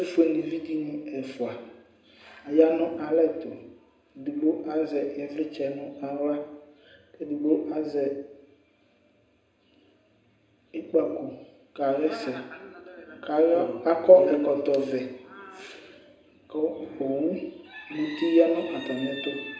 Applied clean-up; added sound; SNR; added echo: none; none; none; reverberation time 0.8 s.